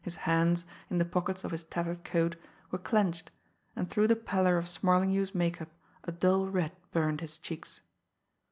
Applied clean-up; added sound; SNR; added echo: none; none; none; none.